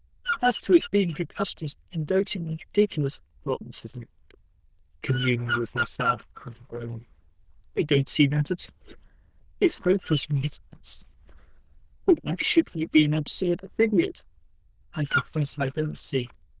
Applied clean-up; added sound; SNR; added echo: neural diffusion model UNIVERSE++.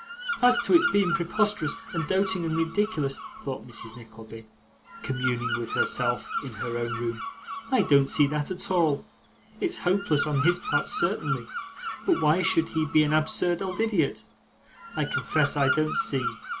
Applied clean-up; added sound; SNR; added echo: none; Bird vocalization, bird call, bird song; 7 dB; none.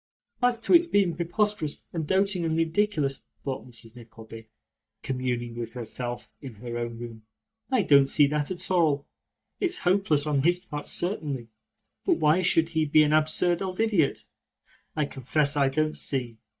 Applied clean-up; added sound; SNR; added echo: neural mask model DeepFilterNet 3.